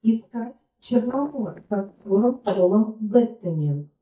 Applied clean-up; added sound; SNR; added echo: neural mask model DeepFilterNet 3.